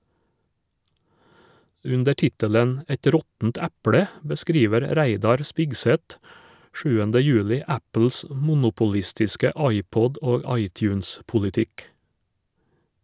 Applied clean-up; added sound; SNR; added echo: none; none; none; none.